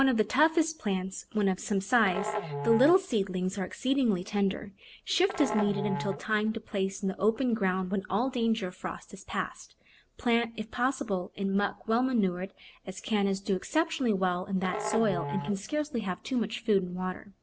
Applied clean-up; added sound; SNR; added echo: none; Musical instrument; 9 dB; none.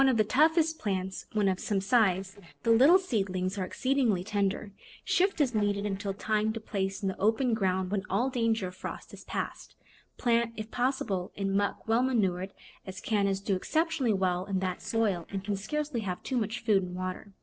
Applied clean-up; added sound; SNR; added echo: neural separator model SepFormer DNS4.